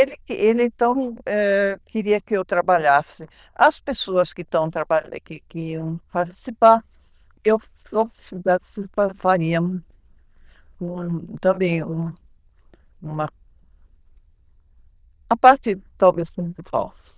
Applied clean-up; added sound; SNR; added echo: neural diffusion model UNIVERSE++.